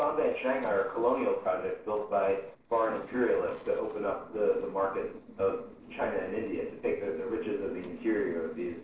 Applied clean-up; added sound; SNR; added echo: neural separator model SepFormer DNS4.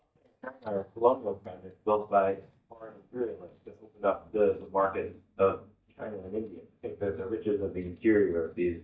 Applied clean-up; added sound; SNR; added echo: neural mask model DeepFilterNet 3.